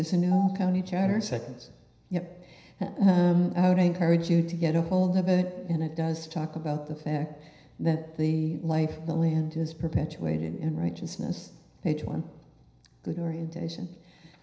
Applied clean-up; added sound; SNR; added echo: none; none; none; reverberation time 0.9 s.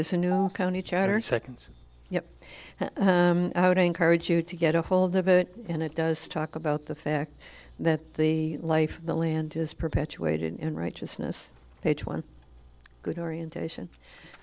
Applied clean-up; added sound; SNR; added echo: none; none; none; none.